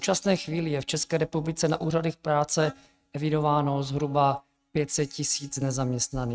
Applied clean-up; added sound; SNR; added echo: neural mask model RNNoise.